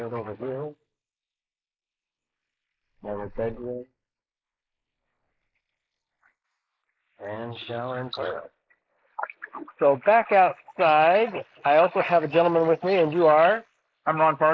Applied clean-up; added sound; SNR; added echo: neural mask model Resemble Enhance denoiser.